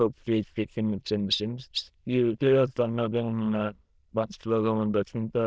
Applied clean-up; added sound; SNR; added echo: neural diffusion model UNIVERSE++.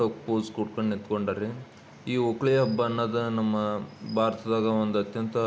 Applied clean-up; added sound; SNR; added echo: none; none; none; none.